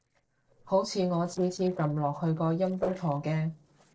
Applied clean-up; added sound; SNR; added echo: neural separator model SepFormer DNS4.